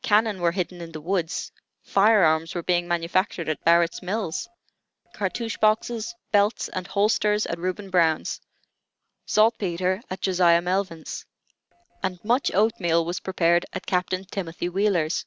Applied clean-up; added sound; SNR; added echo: neural separator model SepFormer DNS4.